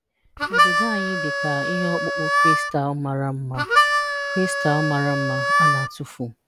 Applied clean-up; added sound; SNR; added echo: none; Harmonica; -4 dB; none.